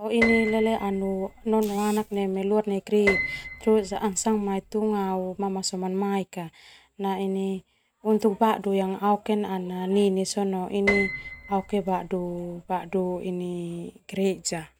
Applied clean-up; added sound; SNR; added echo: none; Piano; 8 dB; none.